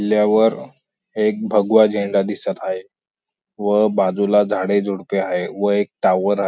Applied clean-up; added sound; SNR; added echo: none; none; none; none.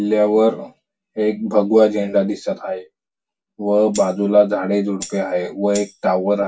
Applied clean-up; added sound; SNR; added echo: none; Tambourine; 16 dB; reverberation time 0.1 s.